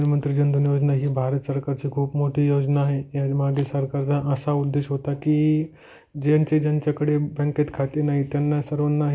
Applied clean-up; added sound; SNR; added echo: none; none; none; none.